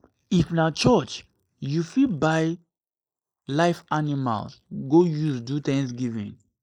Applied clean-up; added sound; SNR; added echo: neural mask model Resemble Enhance denoiser.